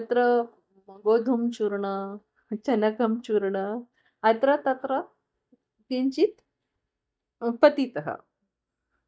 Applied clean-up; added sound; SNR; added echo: neural mask model DeepFilterNet 3.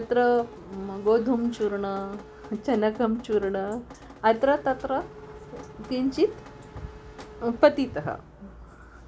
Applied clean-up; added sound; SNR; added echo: none; Race car, auto racing / Accelerating, revving, vroom + Drip; 19 dB; none.